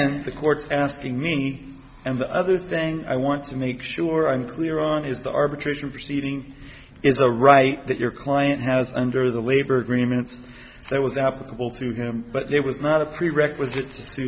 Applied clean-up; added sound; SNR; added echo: none; none; none; none.